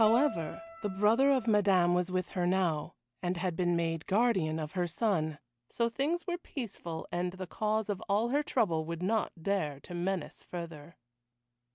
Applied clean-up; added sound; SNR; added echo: none; Keyboard (musical); 10 dB; none.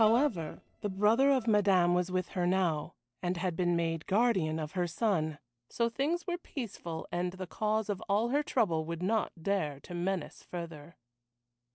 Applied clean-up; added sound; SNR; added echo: neural separator model SepFormer DNS4.